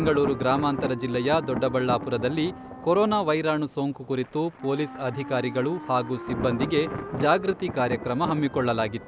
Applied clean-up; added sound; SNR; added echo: none; Thunder + Wind instrument, woodwind instrument; 9 dB; none.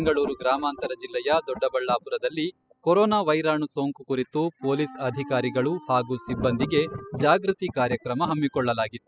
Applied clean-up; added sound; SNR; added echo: classical method spectral subtraction.